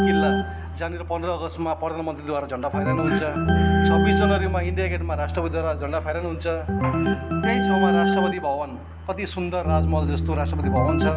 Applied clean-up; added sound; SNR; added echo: none; Organ + Bass guitar; -4 dB; none.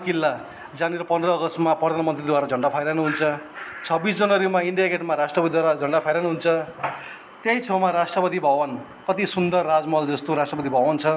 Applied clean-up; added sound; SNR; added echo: none; none; none; none.